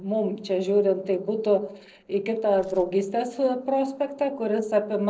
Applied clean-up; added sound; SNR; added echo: neural separator model SepFormer DNS4.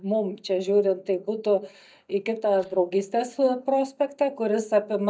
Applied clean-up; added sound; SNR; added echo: neural mask model DeepFilterNet 3.